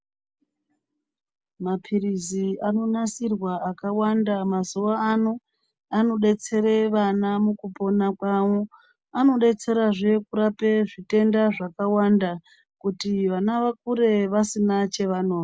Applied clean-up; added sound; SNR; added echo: none; none; none; none.